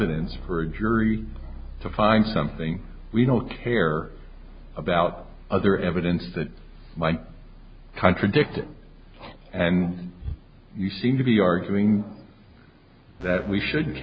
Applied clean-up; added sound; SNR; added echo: none; Keyboard (musical); 16 dB; none.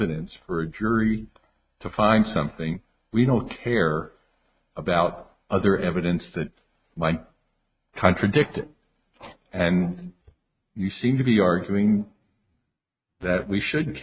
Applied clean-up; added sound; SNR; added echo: neural mask model RNNoise.